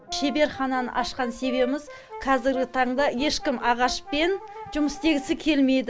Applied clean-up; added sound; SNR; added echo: none; Brass instrument; 14 dB; none.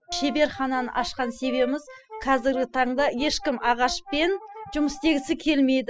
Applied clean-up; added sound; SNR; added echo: classical method spectral subtraction.